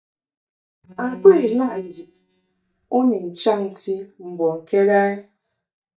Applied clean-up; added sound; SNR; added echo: neural mask model DeepFilterNet 3.